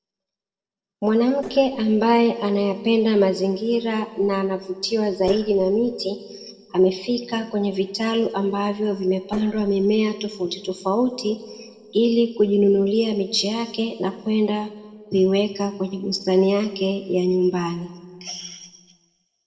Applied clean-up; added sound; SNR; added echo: neural separator model SepFormer DNS4.